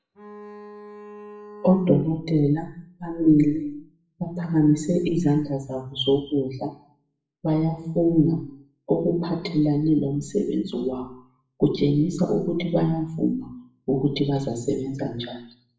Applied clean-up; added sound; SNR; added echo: classical method WPE with log-MMSE.